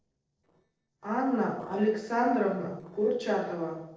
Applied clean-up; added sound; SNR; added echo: neural separator model SepFormer DNS4.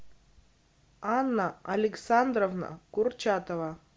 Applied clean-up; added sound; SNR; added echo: none; none; none; none.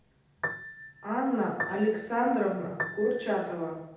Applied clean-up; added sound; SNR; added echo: none; Piano; 9 dB; reverberation time 0.8 s.